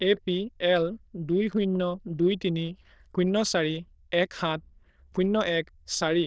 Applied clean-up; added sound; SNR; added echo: neural diffusion model UNIVERSE++.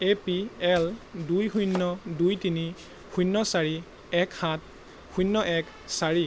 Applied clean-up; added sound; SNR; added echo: none; Domestic sounds, home sounds; 18 dB; none.